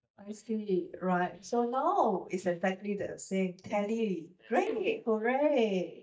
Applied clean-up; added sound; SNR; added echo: neural mask model DeepFilterNet 3.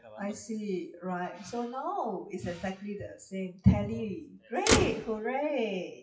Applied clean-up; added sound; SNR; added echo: classical method WPE with log-MMSE.